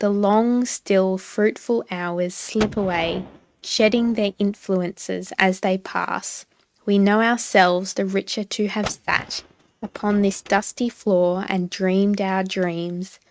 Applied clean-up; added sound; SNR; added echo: neural mask model RNNoise.